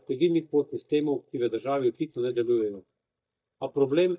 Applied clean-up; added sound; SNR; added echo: neural mask model DeepFilterNet 3.